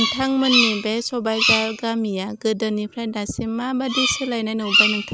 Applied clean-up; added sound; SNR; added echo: none; Bird vocalization, bird call, bird song; 1 dB; none.